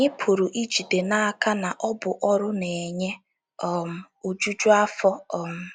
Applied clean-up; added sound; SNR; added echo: none; none; none; none.